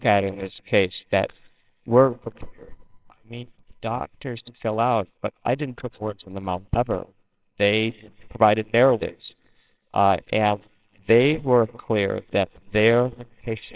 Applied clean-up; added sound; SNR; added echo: neural separator model SepFormer WHAMR!.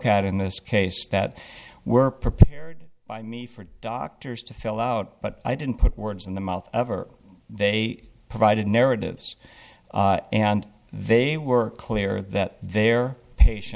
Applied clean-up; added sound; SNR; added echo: none; none; none; none.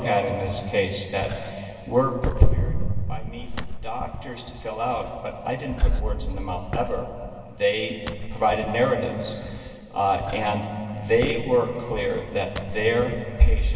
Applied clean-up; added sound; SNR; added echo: none; Walk, footsteps; 14 dB; reverberation time 2.6 s.